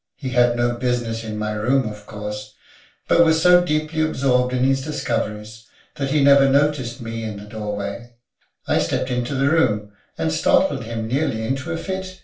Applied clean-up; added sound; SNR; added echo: none; none; none; reverberation time 0.3 s.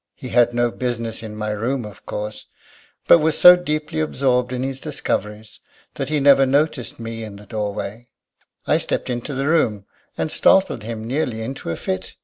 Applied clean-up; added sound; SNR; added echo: none; none; none; none.